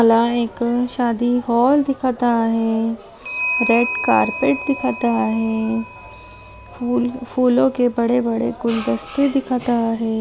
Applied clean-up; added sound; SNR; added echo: none; Clock; 13 dB; none.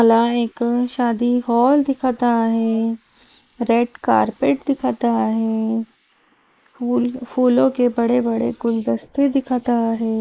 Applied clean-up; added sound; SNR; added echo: neural mask model Resemble Enhance denoiser.